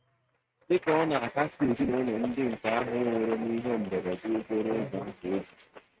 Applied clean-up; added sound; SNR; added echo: neural mask model RNNoise.